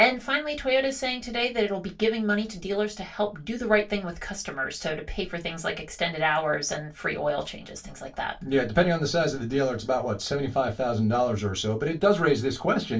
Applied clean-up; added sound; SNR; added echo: none; none; none; reverberation time 0.2 s.